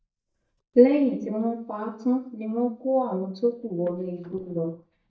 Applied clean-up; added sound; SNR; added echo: neural mask model DeepFilterNet 3.